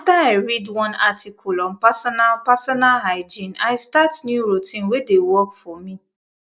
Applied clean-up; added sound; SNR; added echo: none; none; none; none.